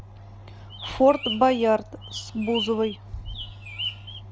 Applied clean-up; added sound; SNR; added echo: none; Bird; 11 dB; none.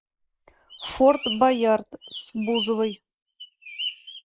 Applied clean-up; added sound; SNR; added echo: neural mask model Resemble Enhance denoiser.